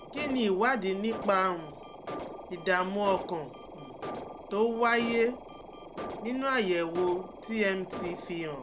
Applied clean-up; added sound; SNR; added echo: none; Alarm; 11 dB; none.